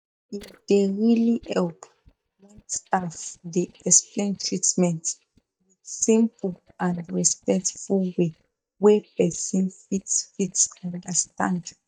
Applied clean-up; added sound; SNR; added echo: neural mask model DeepFilterNet 3.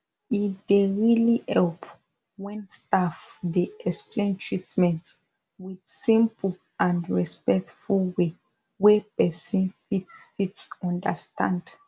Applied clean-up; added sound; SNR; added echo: none; none; none; none.